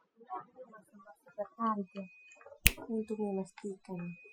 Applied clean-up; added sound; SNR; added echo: classical method Wiener filter.